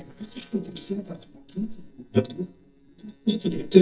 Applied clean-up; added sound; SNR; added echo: neural mask model DeepFilterNet 3.